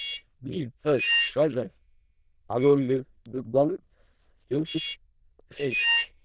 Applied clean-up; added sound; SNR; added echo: neural diffusion model UNIVERSE++.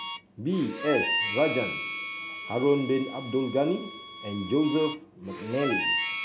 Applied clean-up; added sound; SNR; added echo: none; Harmonica; 5 dB; none.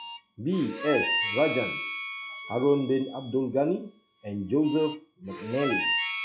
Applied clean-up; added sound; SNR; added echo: classical method log-MMSE.